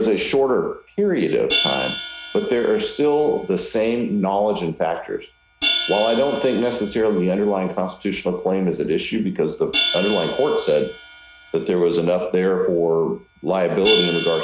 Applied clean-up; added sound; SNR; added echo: none; Hi-hat; 7 dB; none.